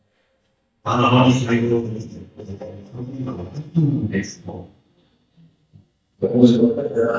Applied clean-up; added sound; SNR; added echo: neural mask model DeepFilterNet 3.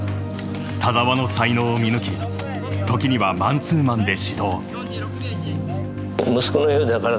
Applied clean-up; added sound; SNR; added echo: none; none; none; none.